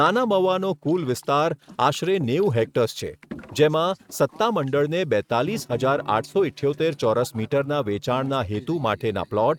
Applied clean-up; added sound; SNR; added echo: neural mask model RNNoise.